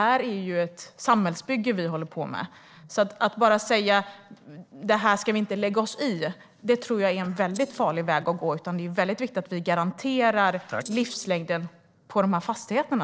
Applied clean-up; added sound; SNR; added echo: neural separator model SepFormer DNS4.